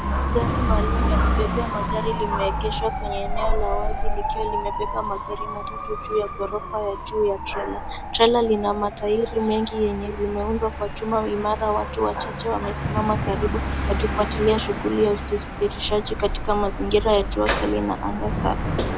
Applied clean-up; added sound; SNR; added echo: none; Motorcycle / Dog; 1 dB; none.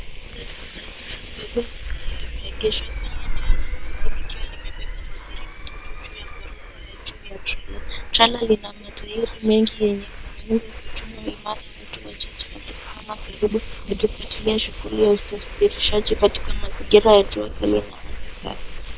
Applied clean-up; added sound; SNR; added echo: neural separator model SepFormer WHAM!.